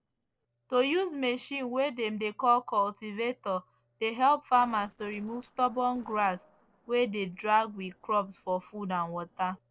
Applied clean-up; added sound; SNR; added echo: neural separator model SepFormer DNS4.